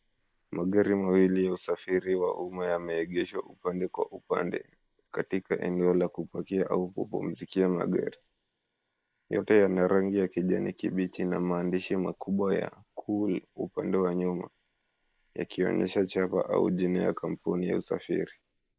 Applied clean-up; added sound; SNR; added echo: neural mask model Resemble Enhance denoiser.